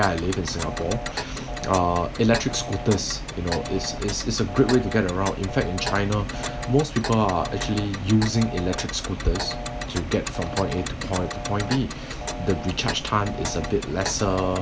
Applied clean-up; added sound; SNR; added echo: none; Telephone + Tick; 9 dB; none.